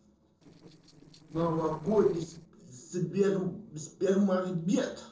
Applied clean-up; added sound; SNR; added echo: neural separator model SepFormer DNS4.